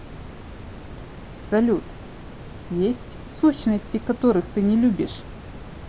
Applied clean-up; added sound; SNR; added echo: none; Water; 13 dB; none.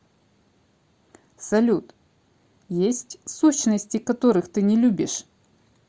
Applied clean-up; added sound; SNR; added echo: none; none; none; none.